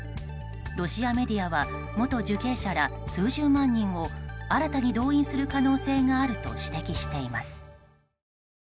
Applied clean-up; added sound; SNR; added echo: none; none; none; none.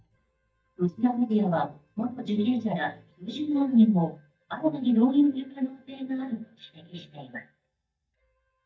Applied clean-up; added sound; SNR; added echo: neural mask model DeepFilterNet 3.